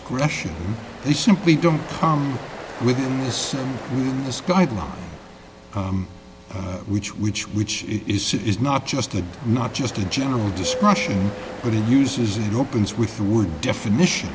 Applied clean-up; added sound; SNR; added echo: none; Ocean; 14 dB; none.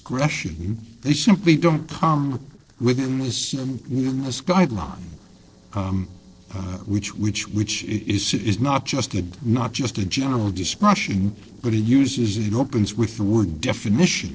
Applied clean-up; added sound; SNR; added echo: neural separator model SepFormer DNS4.